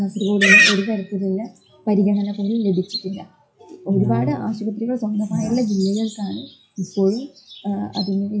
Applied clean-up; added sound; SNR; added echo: classical method WPE with log-MMSE.